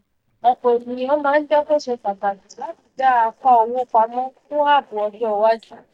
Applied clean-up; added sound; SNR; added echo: neural mask model DeepFilterNet 3.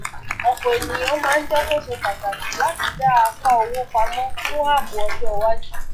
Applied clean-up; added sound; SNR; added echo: classical method log-MMSE.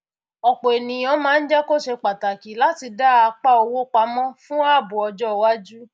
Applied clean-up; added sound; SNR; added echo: none; none; none; none.